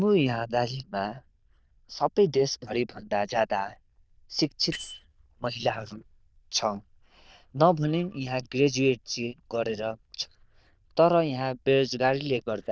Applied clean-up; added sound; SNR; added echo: neural diffusion model UNIVERSE++.